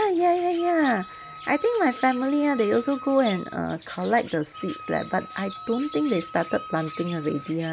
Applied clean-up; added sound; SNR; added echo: none; Wind instrument, woodwind instrument + Chirp, tweet; 16 dB; none.